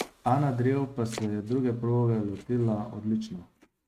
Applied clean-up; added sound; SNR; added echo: neural mask model RNNoise.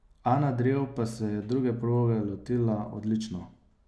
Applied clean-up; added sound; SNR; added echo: none; none; none; none.